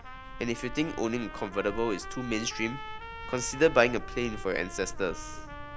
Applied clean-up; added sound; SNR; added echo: none; Trumpet + Bird; 9 dB; none.